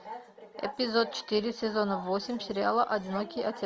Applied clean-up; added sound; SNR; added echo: none; none; none; none.